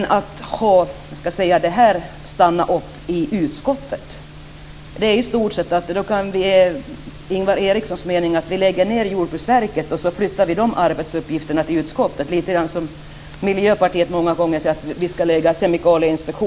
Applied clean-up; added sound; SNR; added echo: none; none; none; none.